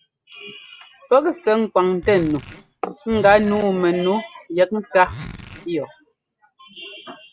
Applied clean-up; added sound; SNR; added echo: none; Zipper (clothing); 16 dB; none.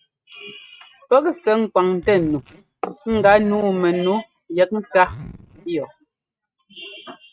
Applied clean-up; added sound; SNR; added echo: neural mask model RNNoise.